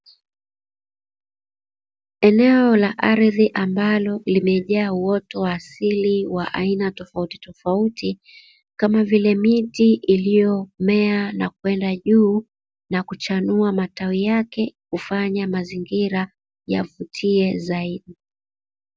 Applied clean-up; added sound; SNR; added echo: none; none; none; none.